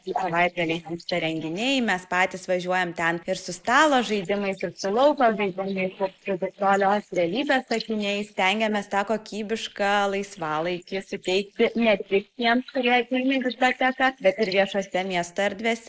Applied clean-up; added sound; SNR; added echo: neural mask model Resemble Enhance denoiser.